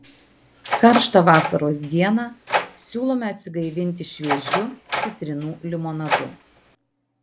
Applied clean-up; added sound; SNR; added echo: none; Door; 7 dB; none.